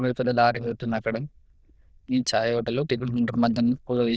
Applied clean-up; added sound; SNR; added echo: neural diffusion model UNIVERSE++.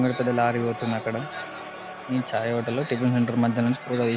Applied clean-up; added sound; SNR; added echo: none; Crowd; 13 dB; none.